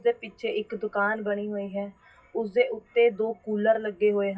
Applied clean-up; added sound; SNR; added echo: classical method WPE with log-MMSE.